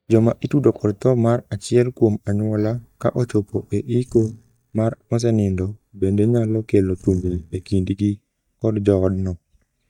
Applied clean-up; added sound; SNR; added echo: neural mask model DeepFilterNet 3.